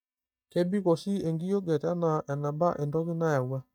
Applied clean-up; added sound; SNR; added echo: neural mask model DeepFilterNet 3.